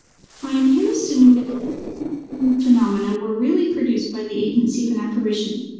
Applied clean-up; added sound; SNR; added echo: neural separator model SepFormer DNS4.